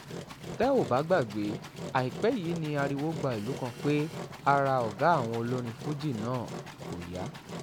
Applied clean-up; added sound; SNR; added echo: none; Engine; 10 dB; none.